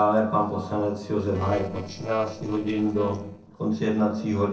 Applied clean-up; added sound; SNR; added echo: neural separator model SepFormer DNS4.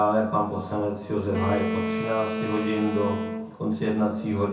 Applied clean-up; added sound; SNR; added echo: none; Wind instrument, woodwind instrument; 4 dB; reverberation time 0.6 s.